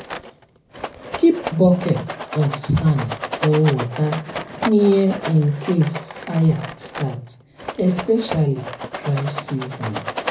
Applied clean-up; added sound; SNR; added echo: none; Rattle; 10 dB; reverberation time 0.4 s.